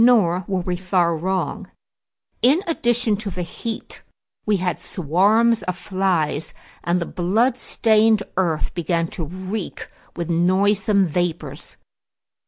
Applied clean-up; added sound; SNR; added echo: none; none; none; none.